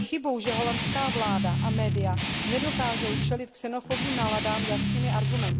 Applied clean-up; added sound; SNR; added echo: none; Guitar; -3 dB; none.